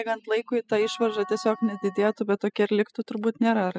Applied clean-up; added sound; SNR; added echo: classical method spectral subtraction.